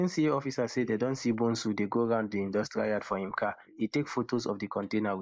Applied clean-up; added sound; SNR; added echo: neural mask model Resemble Enhance denoiser.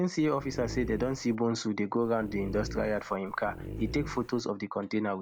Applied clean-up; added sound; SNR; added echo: none; Dog; 10 dB; none.